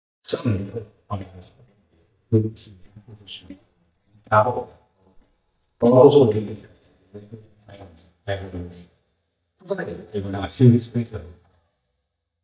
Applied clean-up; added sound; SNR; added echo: neural mask model DeepFilterNet 3.